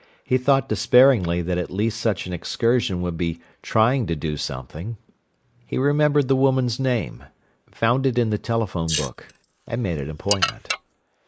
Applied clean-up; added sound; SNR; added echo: neural mask model Resemble Enhance denoiser.